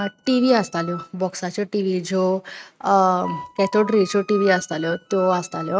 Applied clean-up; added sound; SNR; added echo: neural mask model RNNoise.